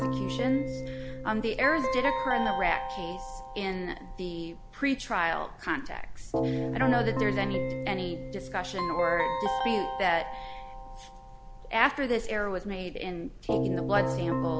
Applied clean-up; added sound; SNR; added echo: none; Keyboard (musical); 2 dB; none.